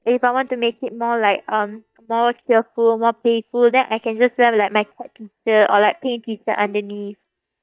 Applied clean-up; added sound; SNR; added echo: neural mask model DeepFilterNet 3.